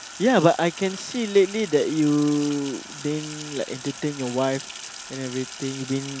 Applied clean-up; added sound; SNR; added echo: none; Sink (filling or washing); 14 dB; none.